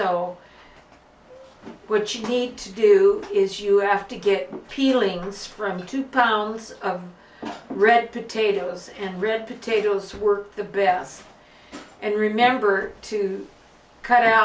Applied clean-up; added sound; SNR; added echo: none; none; none; none.